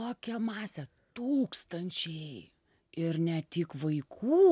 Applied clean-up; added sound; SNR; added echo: none; none; none; none.